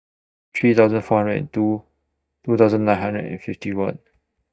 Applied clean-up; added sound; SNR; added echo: neural mask model DeepFilterNet 3.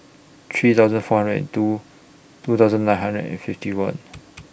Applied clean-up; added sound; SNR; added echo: none; none; none; none.